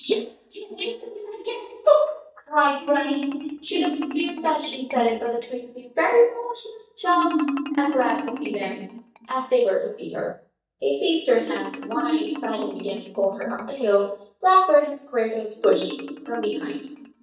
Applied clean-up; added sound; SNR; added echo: neural mask model DeepFilterNet 3.